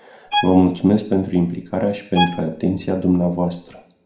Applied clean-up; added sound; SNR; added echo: none; Bowed string instrument; 9 dB; reverberation time 0.4 s.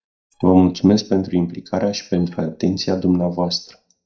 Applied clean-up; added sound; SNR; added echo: neural mask model DeepFilterNet 3.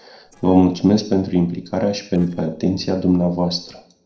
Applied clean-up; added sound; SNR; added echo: neural separator model SepFormer DNS4.